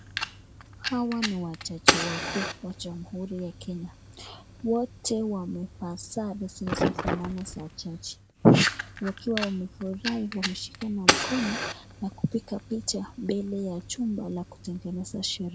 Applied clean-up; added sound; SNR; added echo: none; Fire; 3 dB; none.